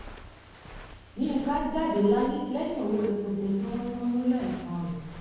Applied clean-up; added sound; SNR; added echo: none; Walk, footsteps; 16 dB; reverberation time 1.3 s.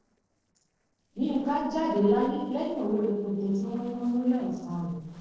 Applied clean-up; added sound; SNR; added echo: neural separator model SepFormer DNS4.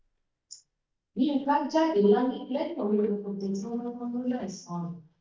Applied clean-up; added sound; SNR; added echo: neural mask model DeepFilterNet 3.